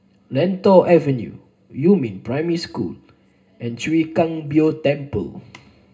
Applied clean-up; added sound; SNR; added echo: none; none; none; reverberation time 0.2 s.